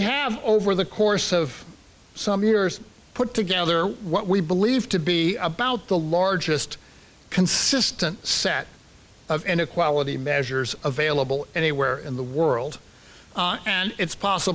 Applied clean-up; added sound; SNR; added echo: none; none; none; none.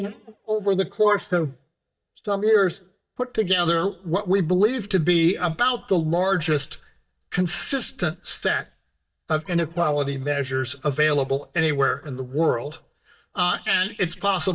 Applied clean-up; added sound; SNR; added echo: neural mask model DeepFilterNet 3.